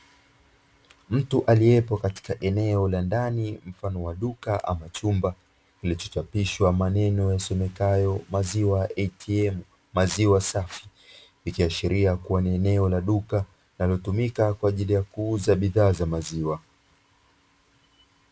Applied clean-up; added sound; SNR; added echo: none; none; none; none.